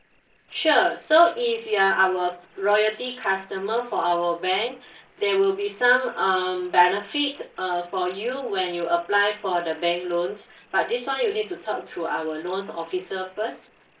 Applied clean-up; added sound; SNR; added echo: neural separator model SepFormer DNS4.